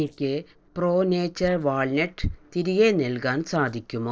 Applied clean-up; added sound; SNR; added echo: neural separator model SepFormer DNS4.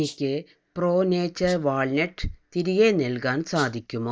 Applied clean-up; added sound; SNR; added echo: neural mask model DeepFilterNet 3.